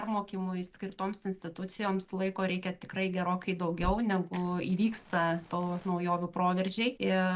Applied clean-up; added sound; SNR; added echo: none; Fire; 17 dB; none.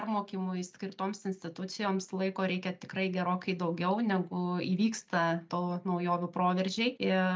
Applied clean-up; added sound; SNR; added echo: none; none; none; none.